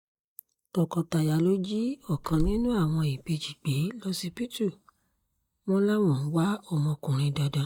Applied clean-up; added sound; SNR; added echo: neural mask model DeepFilterNet 3.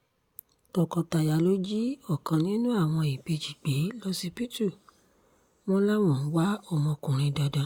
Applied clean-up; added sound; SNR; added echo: none; none; none; none.